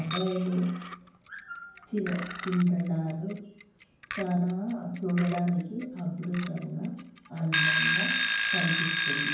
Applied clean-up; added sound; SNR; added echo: none; Alarm / Clock; -1 dB; reverberation time 0.9 s.